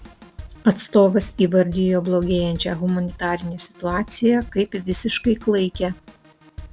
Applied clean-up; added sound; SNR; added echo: none; Drum kit; 19 dB; none.